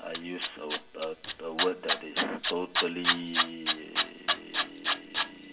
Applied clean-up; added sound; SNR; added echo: none; Tools; -4 dB; reverberation time 0.5 s.